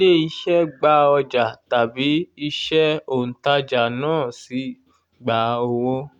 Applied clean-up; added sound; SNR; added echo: none; none; none; none.